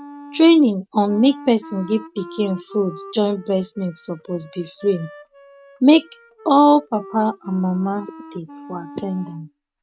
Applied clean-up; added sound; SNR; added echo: none; Wind instrument, woodwind instrument; 19 dB; none.